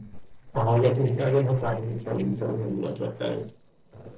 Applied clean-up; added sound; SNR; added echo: neural separator model SepFormer DNS4.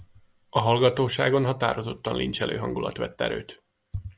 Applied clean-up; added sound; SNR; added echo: none; none; none; none.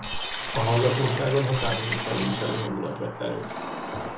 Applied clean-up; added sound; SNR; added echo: none; Liquid; 4 dB; reverberation time 1.0 s.